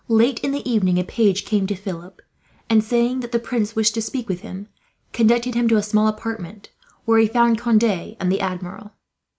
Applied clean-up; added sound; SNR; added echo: none; none; none; none.